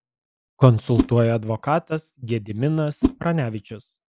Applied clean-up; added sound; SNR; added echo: neural mask model Resemble Enhance denoiser.